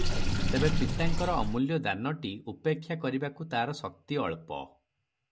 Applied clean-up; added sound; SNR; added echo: none; Sink (filling or washing) / Water; 0 dB; none.